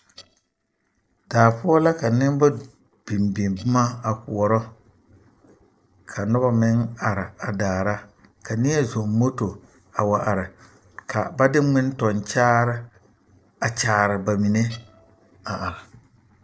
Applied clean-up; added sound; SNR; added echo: neural separator model SepFormer DNS4.